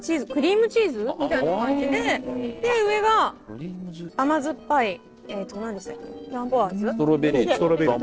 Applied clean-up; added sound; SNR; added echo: neural separator model SepFormer DNS4.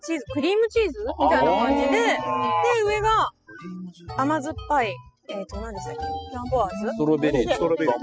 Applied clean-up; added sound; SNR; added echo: classical method spectral subtraction.